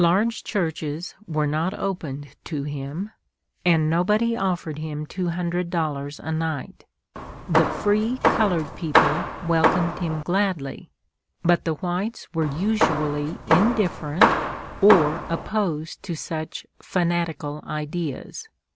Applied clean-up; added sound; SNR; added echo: none; Hammer; -1 dB; none.